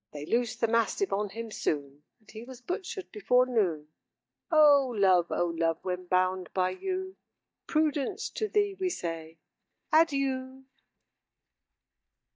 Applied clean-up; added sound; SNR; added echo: neural mask model DeepFilterNet 3.